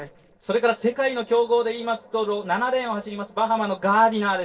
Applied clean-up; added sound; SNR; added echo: neural separator model SepFormer DNS4.